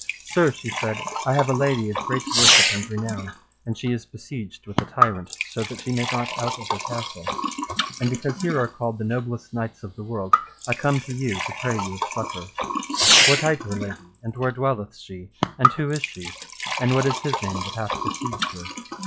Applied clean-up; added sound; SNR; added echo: classical method log-MMSE.